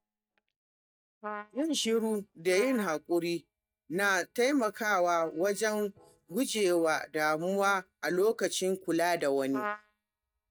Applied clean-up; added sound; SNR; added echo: neural mask model DeepFilterNet 3.